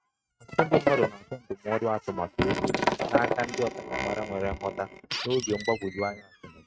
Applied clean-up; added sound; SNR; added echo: neural mask model RNNoise.